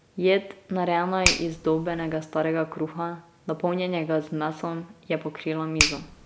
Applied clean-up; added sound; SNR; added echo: none; Finger snapping; 6 dB; none.